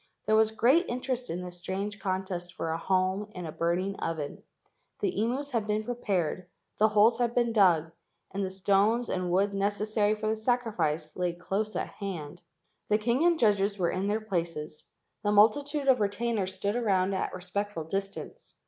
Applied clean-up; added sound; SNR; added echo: none; none; none; none.